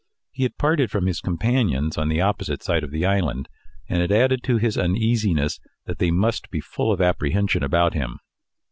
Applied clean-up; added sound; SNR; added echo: none; none; none; none.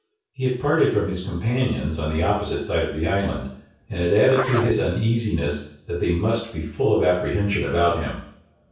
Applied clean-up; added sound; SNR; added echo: none; Zipper (clothing); 9 dB; reverberation time 0.6 s.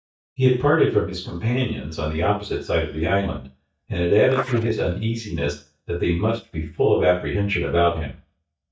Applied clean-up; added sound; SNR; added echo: neural mask model DeepFilterNet 3.